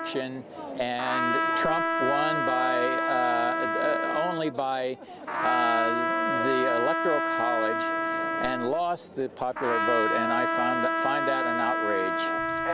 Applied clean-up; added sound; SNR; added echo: none; Trumpet; -2 dB; none.